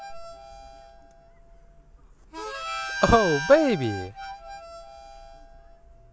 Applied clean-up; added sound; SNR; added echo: none; Harmonica; 9 dB; none.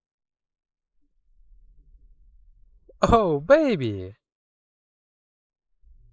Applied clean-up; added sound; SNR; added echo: neural mask model Resemble Enhance denoiser.